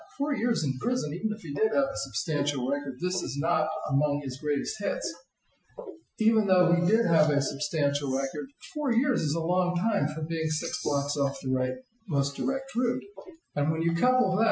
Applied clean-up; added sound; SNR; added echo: classical method Wiener filter.